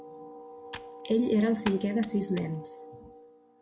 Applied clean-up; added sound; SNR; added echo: none; Computer keyboard; 17 dB; none.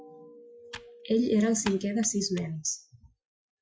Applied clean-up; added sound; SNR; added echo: classical method Wiener filter.